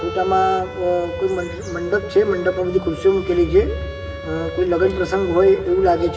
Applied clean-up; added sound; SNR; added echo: none; Bowed string instrument; 14 dB; reverberation time 1.9 s.